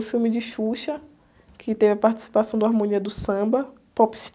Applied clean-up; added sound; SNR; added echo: none; none; none; none.